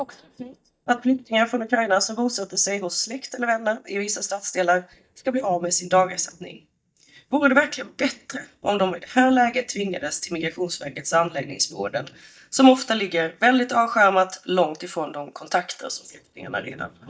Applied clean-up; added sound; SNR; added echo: neural mask model DeepFilterNet 3.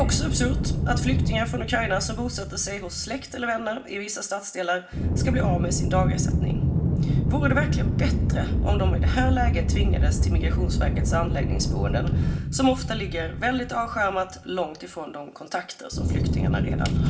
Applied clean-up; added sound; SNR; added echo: none; Aircraft; -4 dB; reverberation time 0.3 s.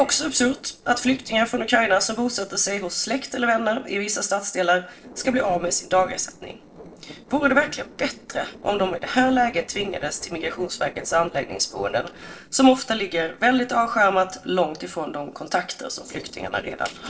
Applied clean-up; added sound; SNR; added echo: neural separator model SepFormer DNS4.